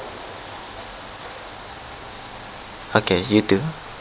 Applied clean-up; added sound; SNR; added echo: none; none; none; none.